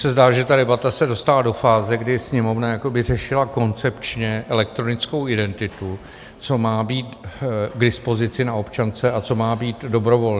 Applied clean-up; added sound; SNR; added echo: none; none; none; none.